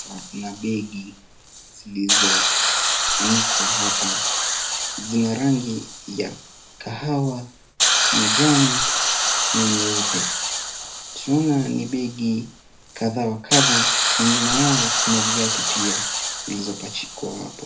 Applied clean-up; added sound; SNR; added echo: none; Hiss; -3 dB; reverberation time 0.3 s.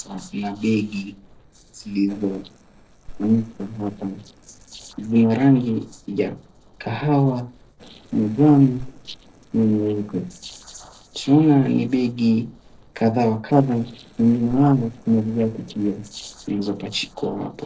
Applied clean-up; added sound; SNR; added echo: neural separator model SepFormer DNS4.